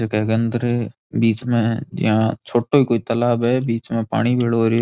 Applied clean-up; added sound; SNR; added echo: none; none; none; none.